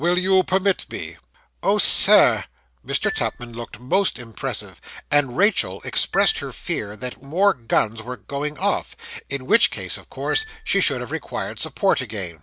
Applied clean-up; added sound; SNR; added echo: none; Marimba, xylophone; 16 dB; none.